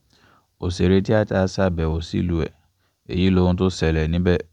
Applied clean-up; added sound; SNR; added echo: none; none; none; none.